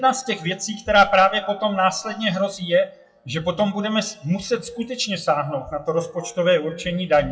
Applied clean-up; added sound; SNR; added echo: classical method WPE with log-MMSE.